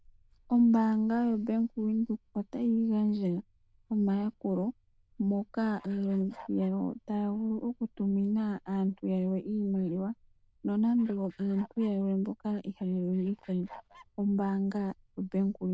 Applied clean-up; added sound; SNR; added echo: neural diffusion model UNIVERSE++.